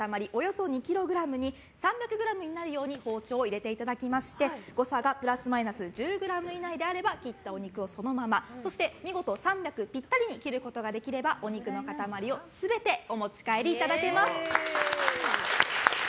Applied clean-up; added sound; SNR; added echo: none; none; none; none.